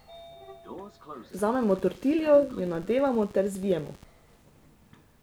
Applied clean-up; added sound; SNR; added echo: none; Sliding door / Train; 20 dB; none.